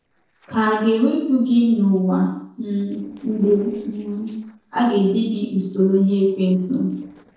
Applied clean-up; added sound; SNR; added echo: neural separator model SepFormer DNS4.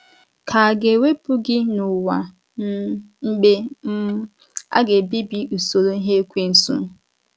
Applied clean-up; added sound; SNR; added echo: none; none; none; none.